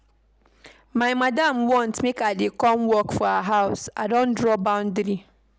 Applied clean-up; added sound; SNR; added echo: none; none; none; none.